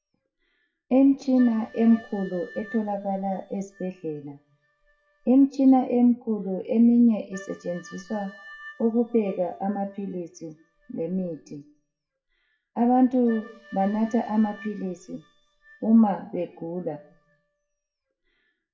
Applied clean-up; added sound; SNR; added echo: classical method WPE with log-MMSE.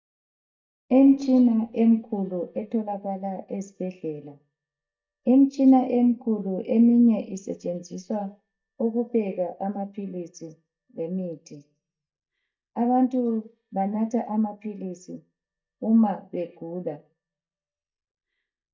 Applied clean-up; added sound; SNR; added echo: neural mask model DeepFilterNet 3.